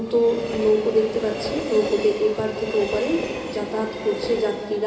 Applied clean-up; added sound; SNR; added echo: none; Train; 8 dB; reverberation time 2.5 s.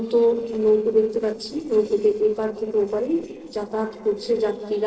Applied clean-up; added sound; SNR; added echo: neural separator model SepFormer DNS4.